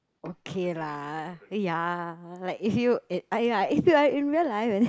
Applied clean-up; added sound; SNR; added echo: neural mask model Resemble Enhance denoiser.